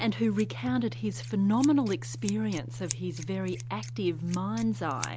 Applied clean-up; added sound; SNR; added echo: none; Scissors; 9 dB; none.